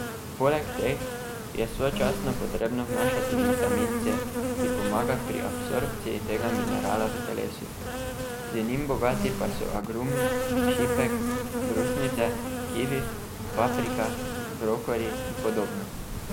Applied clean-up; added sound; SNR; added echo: none; Insect; -1 dB; none.